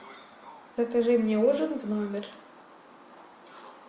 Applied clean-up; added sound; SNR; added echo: none; none; none; none.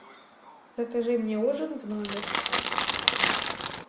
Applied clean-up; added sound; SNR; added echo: none; Crackle; -4 dB; none.